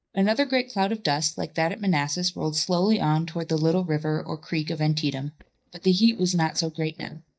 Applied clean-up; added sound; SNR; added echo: neural mask model DeepFilterNet 3.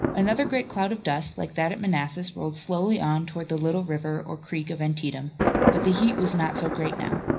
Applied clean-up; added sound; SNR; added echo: none; Thunder; 4 dB; reverberation time 0.5 s.